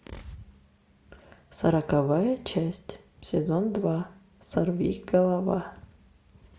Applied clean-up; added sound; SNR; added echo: none; none; none; none.